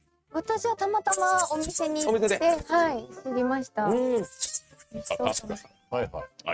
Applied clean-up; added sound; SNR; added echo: neural mask model RNNoise.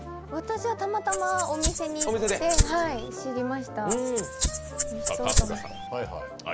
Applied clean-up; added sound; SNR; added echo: none; Rattle (instrument); -1 dB; none.